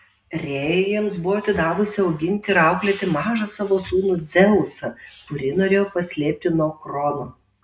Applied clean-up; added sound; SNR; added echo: none; none; none; none.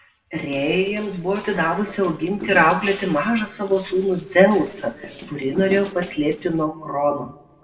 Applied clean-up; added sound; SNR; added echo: neural separator model SepFormer DNS4.